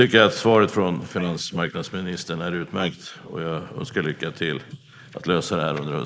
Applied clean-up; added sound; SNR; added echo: neural mask model Resemble Enhance denoiser.